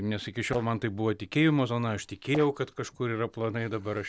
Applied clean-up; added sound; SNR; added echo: neural separator model SepFormer DNS4.